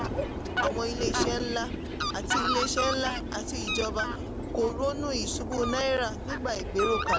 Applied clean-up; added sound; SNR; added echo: none; Fowl; 0 dB; none.